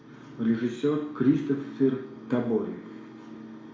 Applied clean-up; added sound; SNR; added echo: none; none; none; reverberation time 0.6 s.